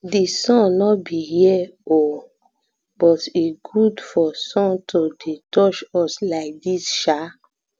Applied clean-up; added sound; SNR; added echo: none; none; none; none.